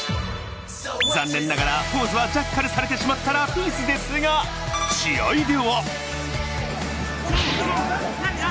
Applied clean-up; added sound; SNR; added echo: none; none; none; none.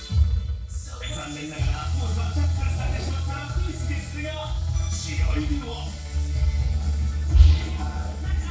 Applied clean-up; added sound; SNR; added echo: neural separator model SepFormer DNS4.